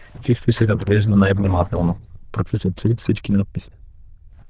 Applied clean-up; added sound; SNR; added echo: neural diffusion model UNIVERSE++.